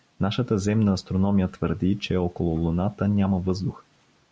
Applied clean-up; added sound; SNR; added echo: none; none; none; none.